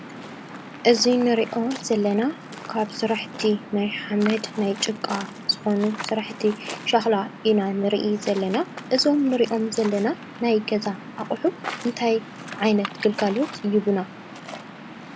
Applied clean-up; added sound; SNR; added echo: none; Waves, surf; 13 dB; none.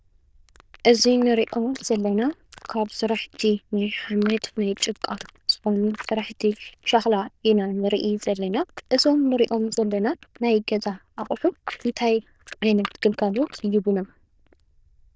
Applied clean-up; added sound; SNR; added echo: neural diffusion model UNIVERSE++.